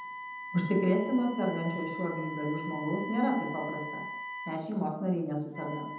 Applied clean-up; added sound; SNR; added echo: none; Wind instrument, woodwind instrument; 9 dB; reverberation time 0.8 s.